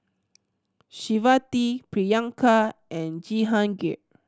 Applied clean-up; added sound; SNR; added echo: none; none; none; none.